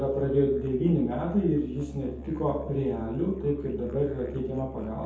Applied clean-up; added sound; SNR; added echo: none; Musical instrument; 14 dB; reverberation time 0.7 s.